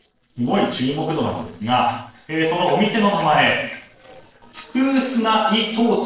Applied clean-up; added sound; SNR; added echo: neural separator model SepFormer DNS4.